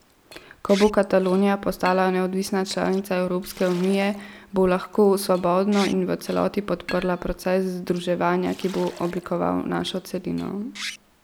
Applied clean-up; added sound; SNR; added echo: none; Liquid; 19 dB; none.